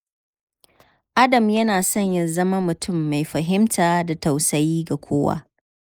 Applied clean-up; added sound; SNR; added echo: neural mask model Resemble Enhance denoiser.